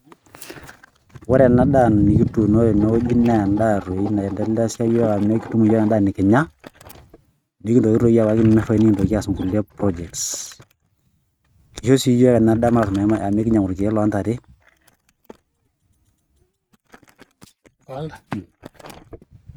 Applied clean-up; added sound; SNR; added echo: neural mask model RNNoise.